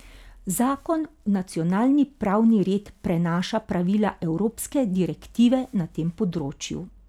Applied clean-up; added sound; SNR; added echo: none; none; none; none.